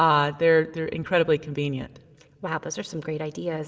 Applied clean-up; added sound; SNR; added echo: none; none; none; reverberation time 1.0 s.